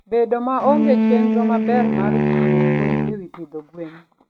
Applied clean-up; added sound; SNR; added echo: neural mask model RNNoise.